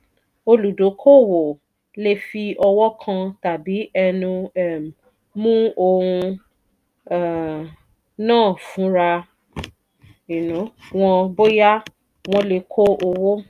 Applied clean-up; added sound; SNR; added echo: none; none; none; none.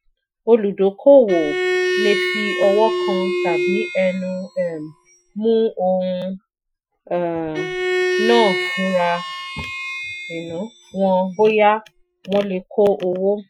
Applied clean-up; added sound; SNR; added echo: classical method Wiener filter.